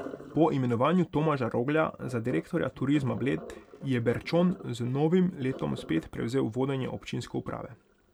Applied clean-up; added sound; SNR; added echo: none; Sink (filling or washing); 18 dB; none.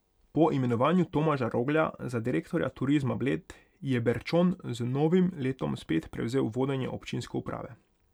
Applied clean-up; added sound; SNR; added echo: none; none; none; none.